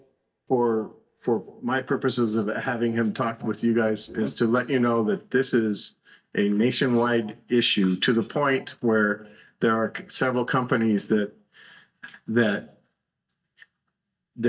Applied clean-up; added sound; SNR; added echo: neural mask model DeepFilterNet 3.